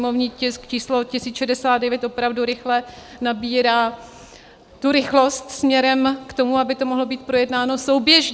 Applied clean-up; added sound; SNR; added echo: none; none; none; none.